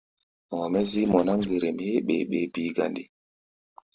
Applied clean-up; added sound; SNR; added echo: neural separator model SepFormer DNS4.